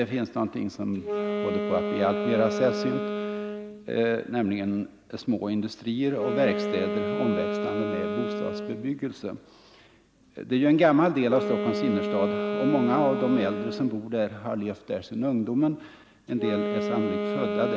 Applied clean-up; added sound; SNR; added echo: none; Wind instrument, woodwind instrument; 4 dB; none.